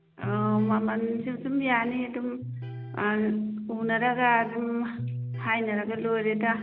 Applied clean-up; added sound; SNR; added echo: none; Electric guitar; 11 dB; none.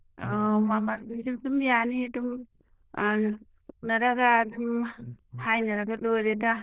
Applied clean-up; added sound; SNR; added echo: neural diffusion model UNIVERSE++.